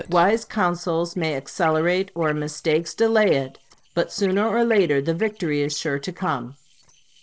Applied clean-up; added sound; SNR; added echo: neural separator model SepFormer DNS4.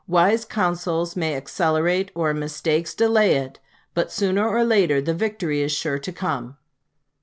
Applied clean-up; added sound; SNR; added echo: none; none; none; none.